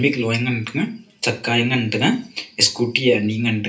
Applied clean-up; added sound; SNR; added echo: none; none; none; reverberation time 0.3 s.